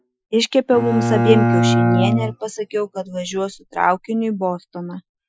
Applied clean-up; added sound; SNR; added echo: classical method Wiener filter.